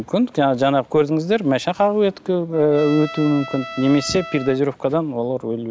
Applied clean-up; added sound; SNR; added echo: none; Trumpet; 16 dB; none.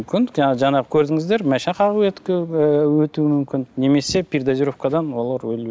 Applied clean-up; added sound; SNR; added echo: none; none; none; none.